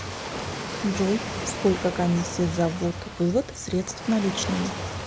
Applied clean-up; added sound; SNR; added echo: none; Waves, surf; 8 dB; none.